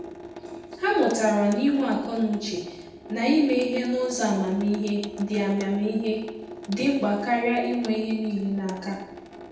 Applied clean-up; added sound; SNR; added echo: none; Sink (filling or washing) / Water tap, faucet; 14 dB; reverberation time 0.8 s.